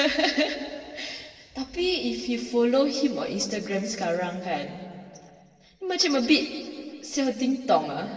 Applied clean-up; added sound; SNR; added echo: none; none; none; reverberation time 2.2 s.